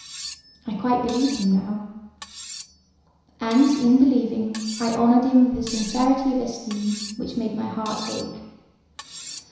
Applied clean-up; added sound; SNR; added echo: none; Cutlery, silverware; 16 dB; reverberation time 1.0 s.